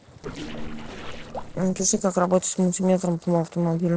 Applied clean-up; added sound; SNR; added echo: neural separator model SepFormer DNS4.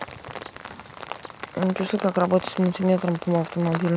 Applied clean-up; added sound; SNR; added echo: none; none; none; none.